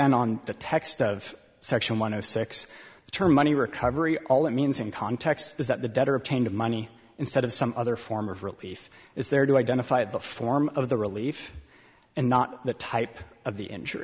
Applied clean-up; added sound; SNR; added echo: none; none; none; none.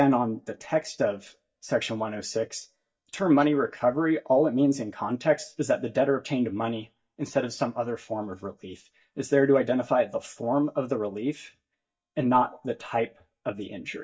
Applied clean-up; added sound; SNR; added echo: neural mask model DeepFilterNet 3.